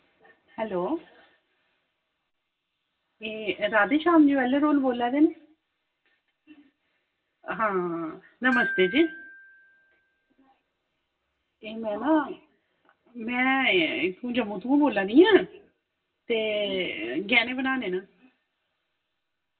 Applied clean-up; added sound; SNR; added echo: none; Glockenspiel; 10 dB; reverberation time 0.2 s.